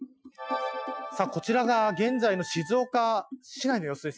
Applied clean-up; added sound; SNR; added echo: classical method Wiener filter.